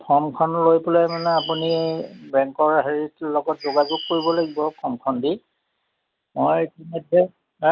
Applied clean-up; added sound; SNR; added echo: none; Bird; 14 dB; none.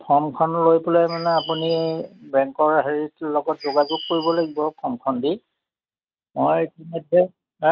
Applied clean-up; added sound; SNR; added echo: neural mask model RNNoise.